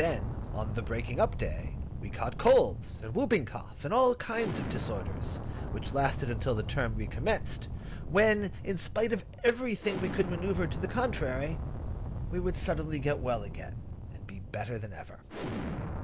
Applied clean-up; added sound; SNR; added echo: none; Explosion; 5 dB; none.